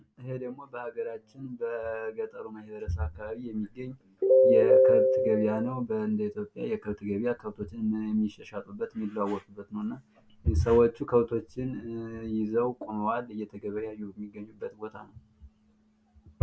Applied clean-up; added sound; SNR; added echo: none; none; none; none.